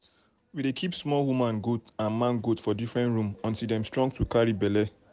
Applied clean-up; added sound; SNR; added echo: none; none; none; none.